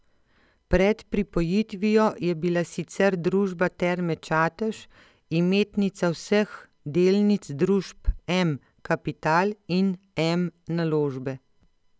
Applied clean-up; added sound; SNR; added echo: none; none; none; none.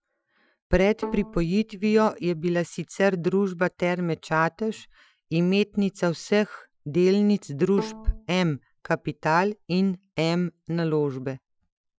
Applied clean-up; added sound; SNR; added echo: classical method Wiener filter.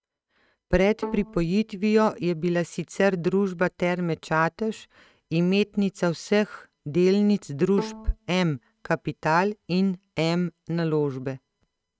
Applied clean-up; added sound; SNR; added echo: neural mask model RNNoise.